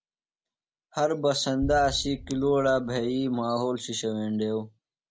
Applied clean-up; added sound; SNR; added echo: none; Boom; 15 dB; none.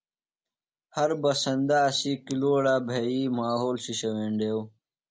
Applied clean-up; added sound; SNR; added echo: none; none; none; none.